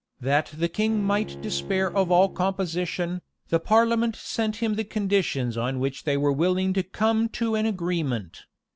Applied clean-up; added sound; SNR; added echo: none; Bowed string instrument; 16 dB; none.